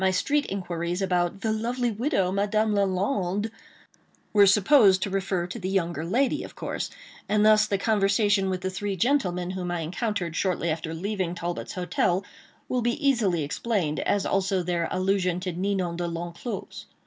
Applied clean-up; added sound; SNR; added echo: none; none; none; none.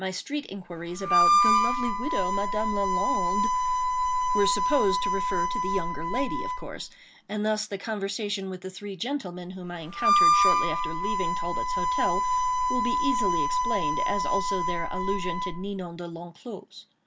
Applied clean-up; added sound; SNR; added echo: none; Harmonica; -5 dB; none.